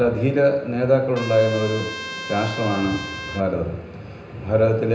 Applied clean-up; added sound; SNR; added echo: none; Trumpet; 12 dB; reverberation time 0.9 s.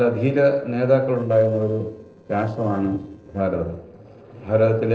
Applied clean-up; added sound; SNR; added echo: neural separator model SepFormer DNS4.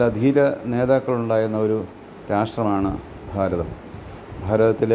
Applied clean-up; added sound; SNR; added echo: none; none; none; none.